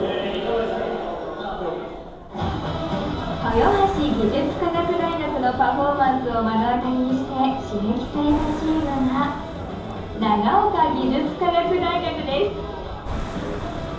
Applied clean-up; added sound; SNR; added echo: none; Car passing by; 13 dB; reverberation time 2.8 s.